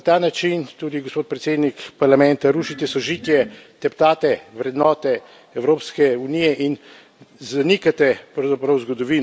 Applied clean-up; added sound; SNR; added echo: none; Glass; 17 dB; none.